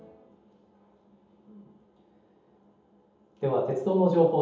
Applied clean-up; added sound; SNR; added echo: none; none; none; reverberation time 0.7 s.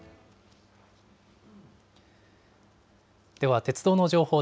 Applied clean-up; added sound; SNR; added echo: none; none; none; none.